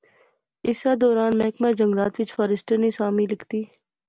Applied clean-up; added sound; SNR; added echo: none; none; none; none.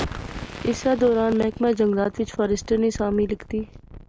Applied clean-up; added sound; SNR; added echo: none; Explosion; 13 dB; none.